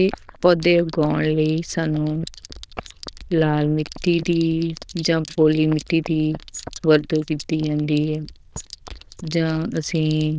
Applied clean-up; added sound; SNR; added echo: neural diffusion model UNIVERSE++.